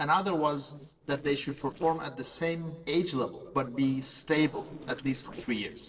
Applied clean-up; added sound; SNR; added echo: neural separator model SepFormer DNS4.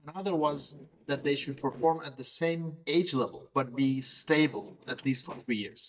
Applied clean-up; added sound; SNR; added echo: neural mask model DeepFilterNet 3.